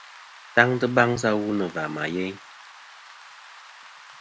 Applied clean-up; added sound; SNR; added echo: none; Rain; 20 dB; none.